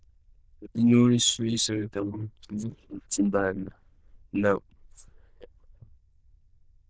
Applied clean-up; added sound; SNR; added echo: neural diffusion model UNIVERSE++.